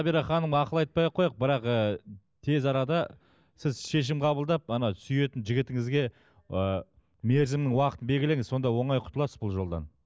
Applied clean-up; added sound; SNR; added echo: none; none; none; none.